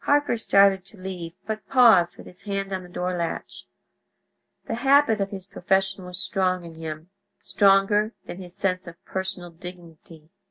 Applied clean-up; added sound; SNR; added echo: none; none; none; none.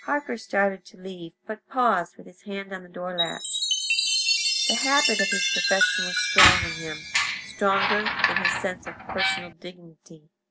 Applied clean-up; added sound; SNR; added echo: none; Squeak + Chime; -3 dB; none.